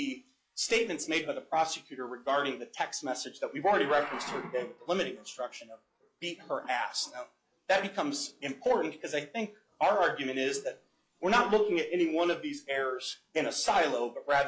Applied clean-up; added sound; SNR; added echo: classical method log-MMSE.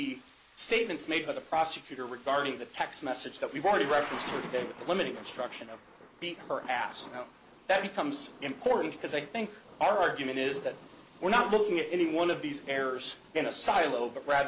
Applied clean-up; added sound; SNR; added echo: none; Thunder / Rain; 18 dB; none.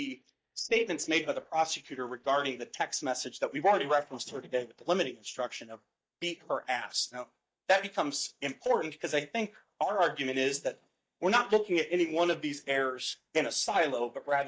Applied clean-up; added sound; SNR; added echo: neural mask model DeepFilterNet 3.